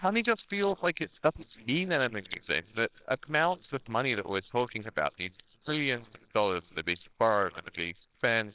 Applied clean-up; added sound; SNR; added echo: neural separator model SepFormer WHAMR!.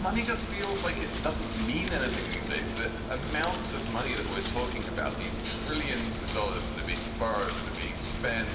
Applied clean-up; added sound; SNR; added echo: none; Wind; 0 dB; reverberation time 1.4 s.